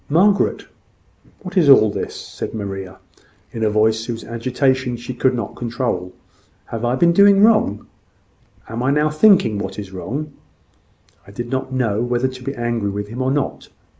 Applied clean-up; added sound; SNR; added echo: none; none; none; none.